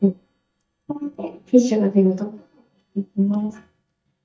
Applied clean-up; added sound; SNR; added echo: neural mask model DeepFilterNet 3.